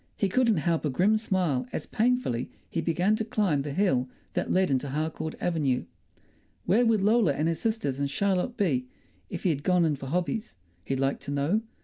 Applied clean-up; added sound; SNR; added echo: none; none; none; none.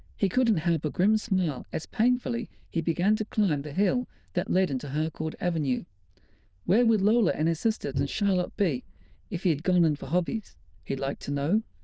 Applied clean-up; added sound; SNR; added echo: neural diffusion model UNIVERSE++.